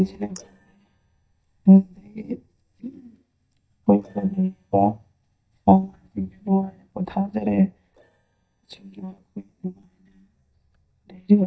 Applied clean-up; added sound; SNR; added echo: neural mask model DeepFilterNet 3.